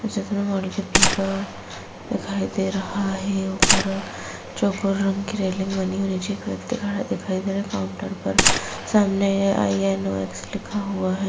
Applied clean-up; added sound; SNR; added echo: none; Gunshot, gunfire; 2 dB; none.